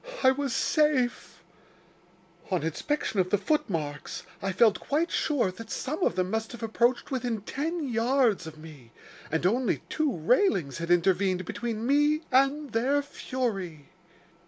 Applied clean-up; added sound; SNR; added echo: none; none; none; none.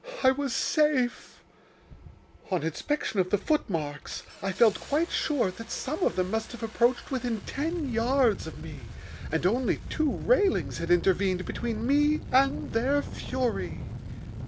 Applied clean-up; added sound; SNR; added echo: none; Engine starting; 12 dB; none.